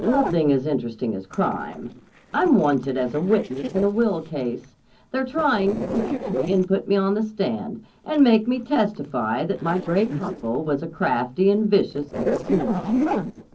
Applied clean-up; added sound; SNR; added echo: neural separator model SepFormer DNS4.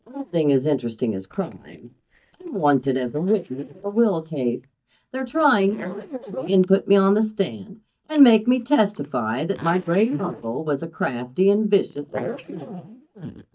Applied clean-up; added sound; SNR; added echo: neural mask model DeepFilterNet 3.